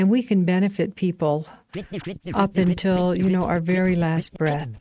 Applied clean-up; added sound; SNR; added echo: neural mask model RNNoise.